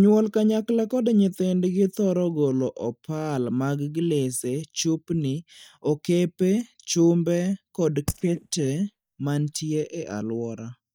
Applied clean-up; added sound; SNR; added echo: neural mask model DeepFilterNet 3.